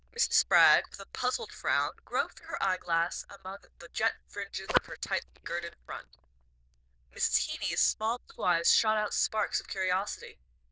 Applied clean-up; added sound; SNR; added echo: neural diffusion model UNIVERSE++.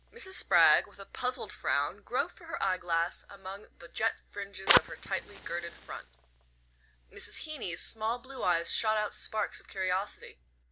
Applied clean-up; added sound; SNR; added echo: none; Fire; 6 dB; none.